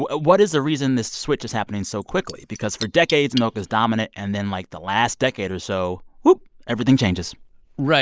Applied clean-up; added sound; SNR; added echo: neural mask model Resemble Enhance denoiser.